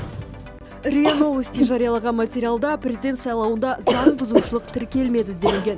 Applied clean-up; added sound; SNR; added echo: none; Cough; 3 dB; none.